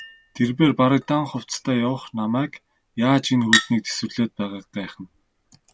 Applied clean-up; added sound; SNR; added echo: none; Chink, clink; 9 dB; none.